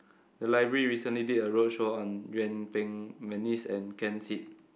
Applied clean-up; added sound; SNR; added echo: none; none; none; none.